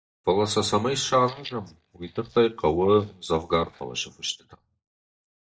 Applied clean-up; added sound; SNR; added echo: neural mask model DeepFilterNet 3.